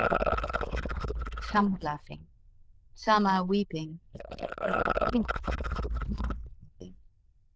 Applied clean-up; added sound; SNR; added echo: neural diffusion model UNIVERSE++.